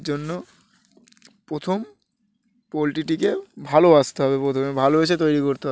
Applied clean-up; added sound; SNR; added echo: none; none; none; none.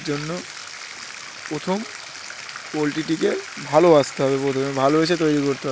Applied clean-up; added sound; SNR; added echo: none; Bathtub (filling or washing); 13 dB; none.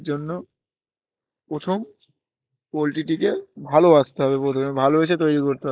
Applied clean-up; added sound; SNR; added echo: neural mask model Resemble Enhance denoiser.